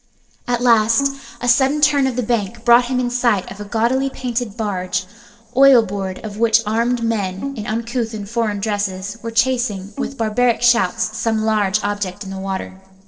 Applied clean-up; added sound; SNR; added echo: neural separator model SepFormer DNS4.